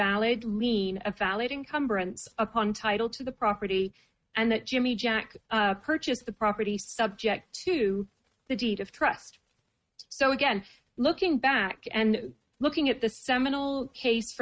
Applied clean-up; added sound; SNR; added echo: neural mask model RNNoise.